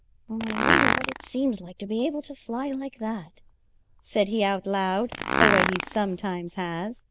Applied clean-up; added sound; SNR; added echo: neural diffusion model UNIVERSE++.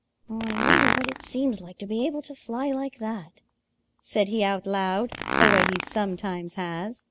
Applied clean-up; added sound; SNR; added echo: none; Fart; -3 dB; none.